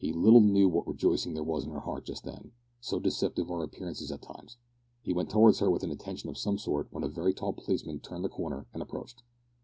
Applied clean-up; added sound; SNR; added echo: none; none; none; none.